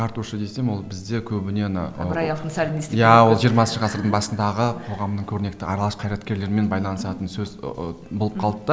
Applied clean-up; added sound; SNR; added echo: none; none; none; none.